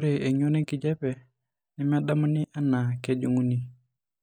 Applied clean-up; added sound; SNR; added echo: none; none; none; none.